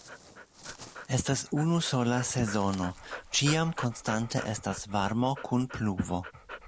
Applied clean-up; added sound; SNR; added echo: none; Dog; 14 dB; none.